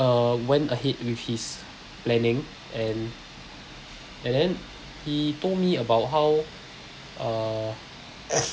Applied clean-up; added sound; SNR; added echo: none; none; none; none.